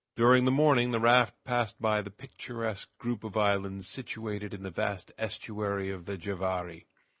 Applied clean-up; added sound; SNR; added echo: none; none; none; none.